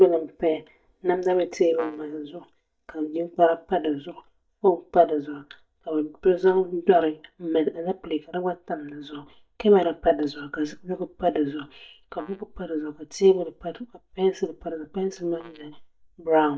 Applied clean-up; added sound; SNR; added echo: neural mask model DeepFilterNet 3.